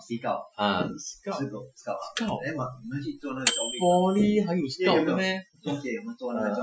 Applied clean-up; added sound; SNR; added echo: classical method Wiener filter.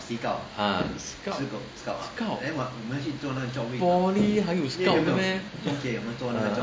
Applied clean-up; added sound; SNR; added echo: none; none; none; none.